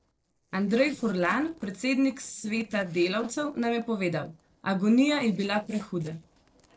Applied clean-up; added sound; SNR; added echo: neural separator model SepFormer DNS4.